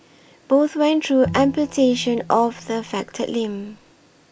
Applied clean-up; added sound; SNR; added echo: none; Bowed string instrument; 15 dB; none.